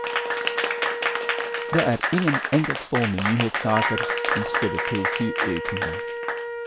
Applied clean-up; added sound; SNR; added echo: none; Wind instrument, woodwind instrument + Applause / Crowd; -1 dB; none.